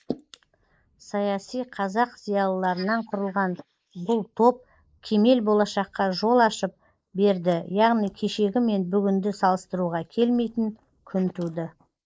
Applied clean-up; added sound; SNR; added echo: neural mask model Resemble Enhance denoiser.